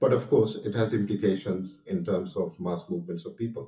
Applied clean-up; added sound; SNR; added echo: classical method WPE with log-MMSE.